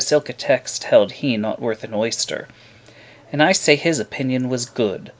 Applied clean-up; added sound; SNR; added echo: none; none; none; none.